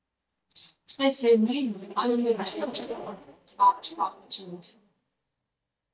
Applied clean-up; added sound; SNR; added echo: neural mask model DeepFilterNet 3.